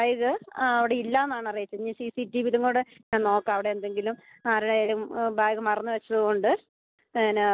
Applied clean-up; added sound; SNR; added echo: neural separator model SepFormer DNS4.